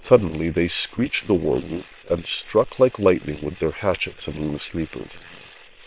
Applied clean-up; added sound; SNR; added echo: neural separator model SepFormer WHAM!.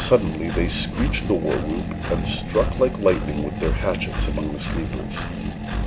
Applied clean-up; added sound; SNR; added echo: none; Engine; 2 dB; none.